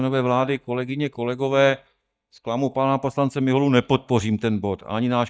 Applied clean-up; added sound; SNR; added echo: neural mask model DeepFilterNet 3.